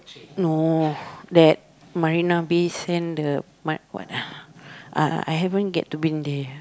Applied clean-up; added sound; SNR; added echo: none; none; none; none.